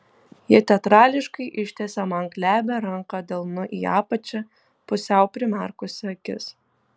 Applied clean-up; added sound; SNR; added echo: none; none; none; none.